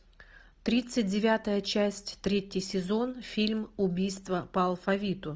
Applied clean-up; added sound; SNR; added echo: none; none; none; none.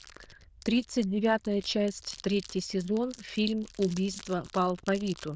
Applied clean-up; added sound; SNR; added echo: neural diffusion model UNIVERSE++.